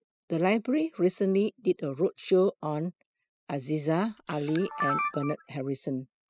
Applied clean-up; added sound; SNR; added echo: classical method spectral subtraction.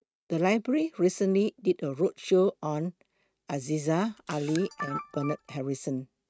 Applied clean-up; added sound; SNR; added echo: neural mask model RNNoise.